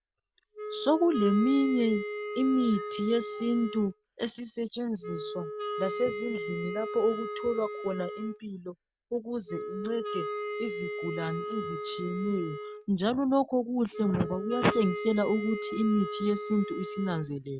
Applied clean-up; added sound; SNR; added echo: none; Wind instrument, woodwind instrument; 7 dB; none.